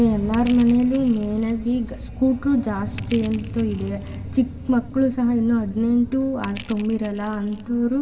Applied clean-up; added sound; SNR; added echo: none; Crushing; 19 dB; reverberation time 2.3 s.